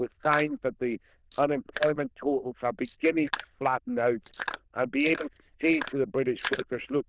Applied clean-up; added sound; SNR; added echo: neural diffusion model UNIVERSE++.